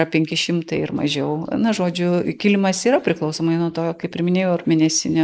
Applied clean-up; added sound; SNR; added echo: neural mask model Resemble Enhance denoiser.